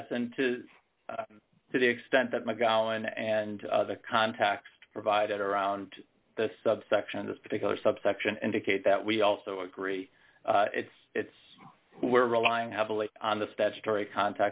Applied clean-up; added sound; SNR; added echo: none; none; none; none.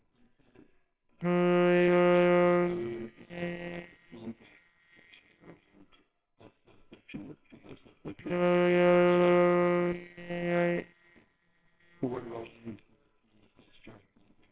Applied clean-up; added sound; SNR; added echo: neural separator model SepFormer WHAMR!.